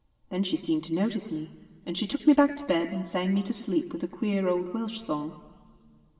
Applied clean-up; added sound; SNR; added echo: none; none; none; reverberation time 2.4 s.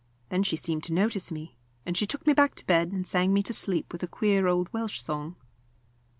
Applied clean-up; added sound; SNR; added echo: none; none; none; none.